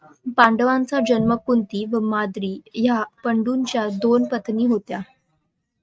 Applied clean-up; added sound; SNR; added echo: neural mask model RNNoise.